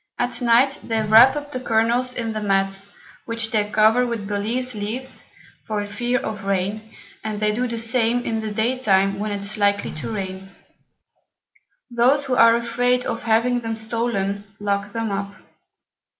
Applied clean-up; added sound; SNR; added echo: none; Telephone; 15 dB; none.